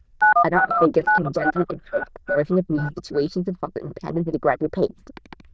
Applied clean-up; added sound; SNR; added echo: neural diffusion model UNIVERSE++.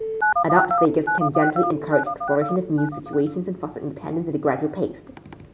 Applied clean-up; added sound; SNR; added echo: none; Telephone; 1 dB; none.